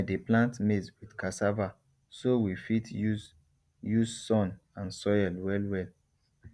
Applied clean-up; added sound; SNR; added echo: none; none; none; none.